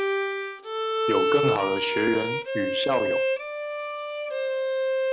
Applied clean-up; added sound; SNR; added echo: none; Bowed string instrument; -3 dB; none.